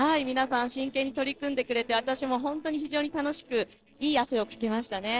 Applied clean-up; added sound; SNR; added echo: neural separator model SepFormer DNS4.